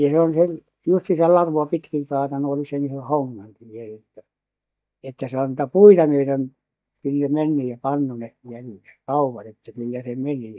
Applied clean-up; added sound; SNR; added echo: neural mask model DeepFilterNet 3.